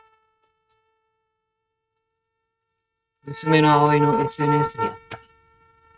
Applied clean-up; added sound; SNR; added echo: neural mask model RNNoise.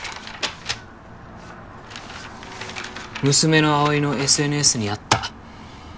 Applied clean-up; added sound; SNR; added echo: none; none; none; none.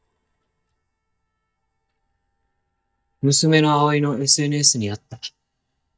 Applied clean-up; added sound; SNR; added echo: neural mask model DeepFilterNet 3.